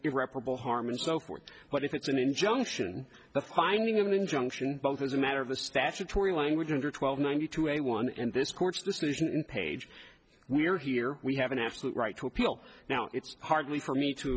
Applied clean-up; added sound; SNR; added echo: none; none; none; none.